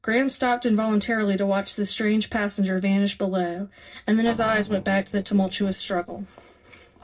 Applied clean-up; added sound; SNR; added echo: neural separator model SepFormer DNS4.